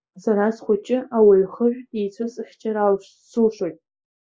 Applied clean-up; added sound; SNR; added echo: neural mask model Resemble Enhance denoiser.